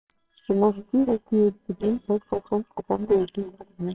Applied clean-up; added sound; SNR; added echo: neural separator model SepFormer WHAMR!.